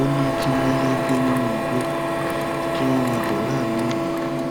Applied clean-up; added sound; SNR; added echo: none; Printer; -2 dB; none.